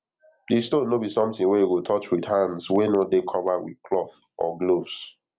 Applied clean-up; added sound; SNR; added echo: none; none; none; none.